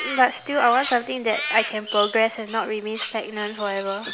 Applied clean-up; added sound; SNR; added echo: none; Crow; 10 dB; none.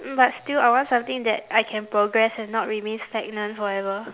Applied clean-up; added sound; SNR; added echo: none; none; none; none.